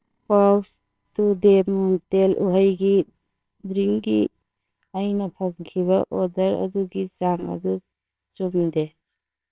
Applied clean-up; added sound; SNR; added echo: neural separator model SepFormer WHAMR!.